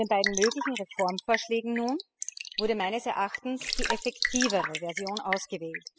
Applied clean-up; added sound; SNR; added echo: classical method spectral subtraction.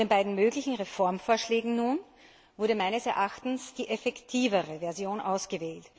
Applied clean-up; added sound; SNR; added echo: none; none; none; none.